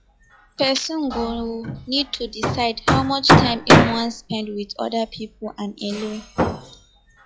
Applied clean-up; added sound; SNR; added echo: classical method log-MMSE.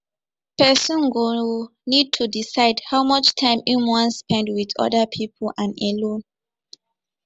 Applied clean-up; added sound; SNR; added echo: none; none; none; none.